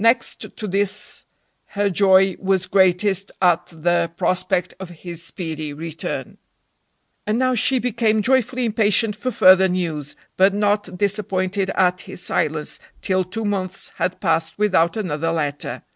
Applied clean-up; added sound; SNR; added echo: none; none; none; none.